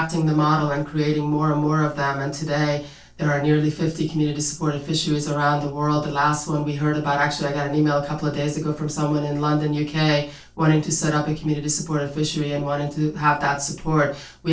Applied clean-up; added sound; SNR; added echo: neural separator model SepFormer DNS4.